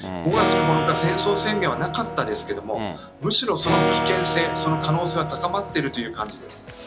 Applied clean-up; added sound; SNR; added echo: none; Acoustic guitar / Strum; 1 dB; none.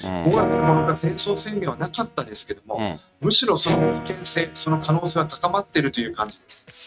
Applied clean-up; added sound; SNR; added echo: neural mask model RNNoise.